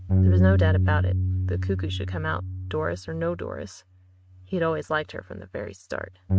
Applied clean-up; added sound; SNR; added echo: neural mask model RNNoise.